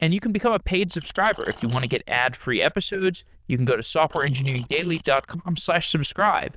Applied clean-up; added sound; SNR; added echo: neural diffusion model UNIVERSE++.